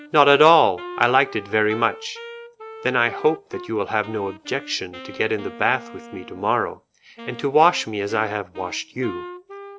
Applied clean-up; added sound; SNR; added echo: none; Wind instrument, woodwind instrument; 17 dB; none.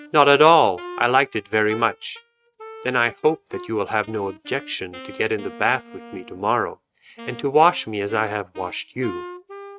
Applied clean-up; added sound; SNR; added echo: neural mask model RNNoise.